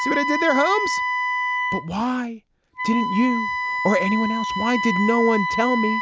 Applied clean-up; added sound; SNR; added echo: none; Wind instrument, woodwind instrument; 2 dB; none.